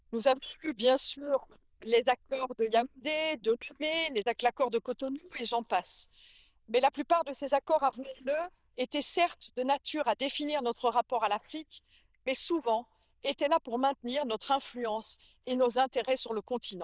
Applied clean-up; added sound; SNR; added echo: neural diffusion model UNIVERSE++.